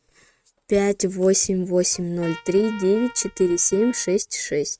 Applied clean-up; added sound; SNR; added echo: neural mask model RNNoise.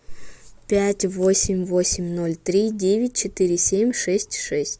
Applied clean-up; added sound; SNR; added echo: none; none; none; none.